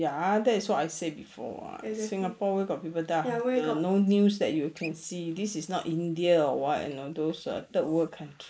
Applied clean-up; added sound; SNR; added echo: neural mask model Resemble Enhance denoiser.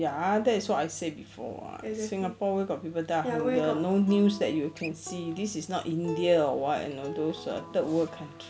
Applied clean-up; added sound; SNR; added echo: none; Acoustic guitar; 17 dB; none.